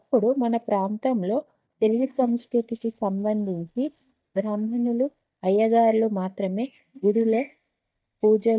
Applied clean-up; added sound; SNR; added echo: neural mask model DeepFilterNet 3.